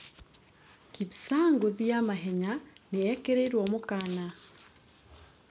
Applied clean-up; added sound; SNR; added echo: none; none; none; none.